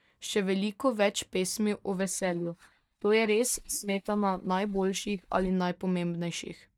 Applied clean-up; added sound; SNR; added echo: neural mask model DeepFilterNet 3.